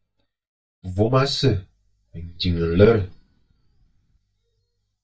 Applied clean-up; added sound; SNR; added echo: neural mask model DeepFilterNet 3.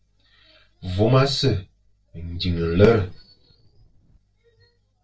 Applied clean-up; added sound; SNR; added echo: neural separator model SepFormer DNS4.